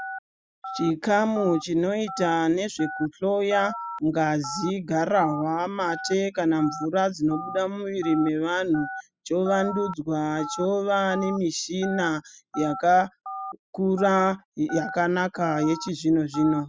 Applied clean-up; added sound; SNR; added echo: classical method spectral subtraction.